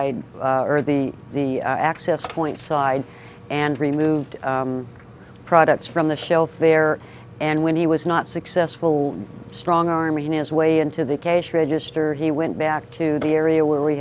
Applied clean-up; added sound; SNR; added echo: none; none; none; none.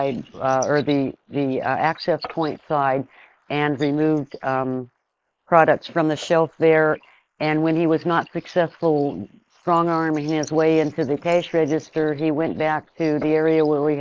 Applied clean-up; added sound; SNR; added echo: neural mask model Resemble Enhance denoiser.